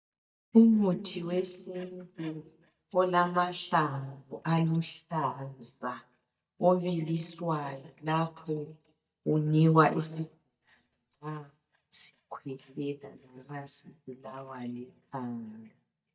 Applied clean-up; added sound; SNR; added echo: neural mask model DeepFilterNet 3.